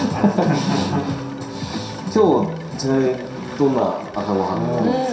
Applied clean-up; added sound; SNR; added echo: none; Wind chime; 19 dB; reverberation time 0.7 s.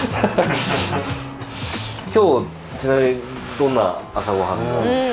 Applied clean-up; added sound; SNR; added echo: none; none; none; none.